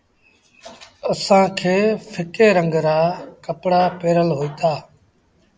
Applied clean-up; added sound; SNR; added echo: none; none; none; none.